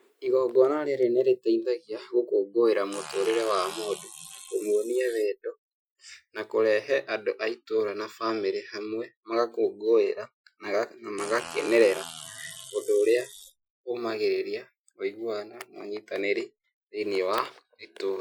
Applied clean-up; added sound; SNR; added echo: classical method Wiener filter.